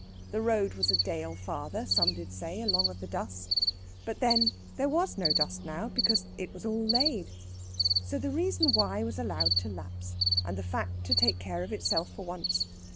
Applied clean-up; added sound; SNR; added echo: none; Cricket; -1 dB; none.